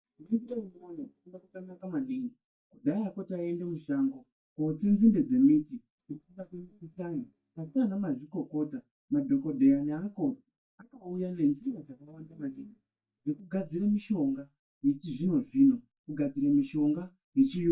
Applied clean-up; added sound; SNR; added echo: neural mask model DeepFilterNet 3.